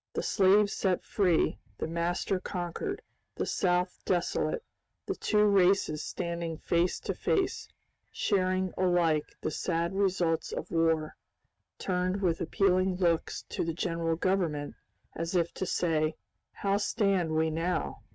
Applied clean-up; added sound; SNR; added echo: neural mask model RNNoise.